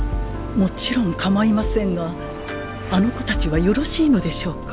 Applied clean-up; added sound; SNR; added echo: none; none; none; none.